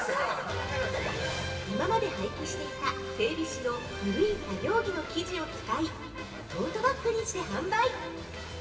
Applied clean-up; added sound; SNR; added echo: none; Bathtub (filling or washing); 18 dB; reverberation time 2.0 s.